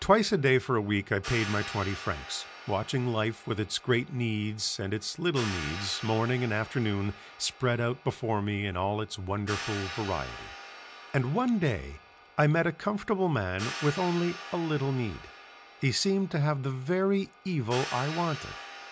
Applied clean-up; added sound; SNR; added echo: none; Hi-hat; 14 dB; none.